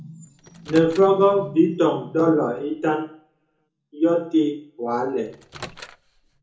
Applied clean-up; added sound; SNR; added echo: none; Microwave oven; 20 dB; reverberation time 0.7 s.